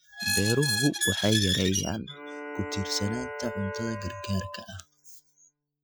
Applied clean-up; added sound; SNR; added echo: classical method Wiener filter.